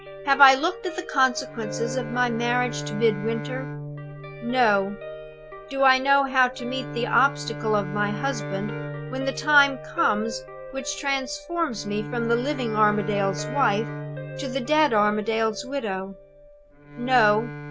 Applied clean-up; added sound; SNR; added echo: none; Guitar + Bowed string instrument; 10 dB; none.